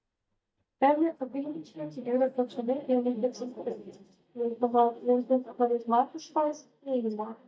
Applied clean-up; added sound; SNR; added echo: neural mask model DeepFilterNet 3.